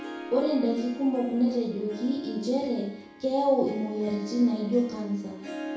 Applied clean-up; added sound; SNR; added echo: none; Harp; 13 dB; reverberation time 0.7 s.